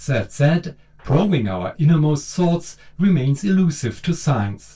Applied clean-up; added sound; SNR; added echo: neural separator model SepFormer DNS4.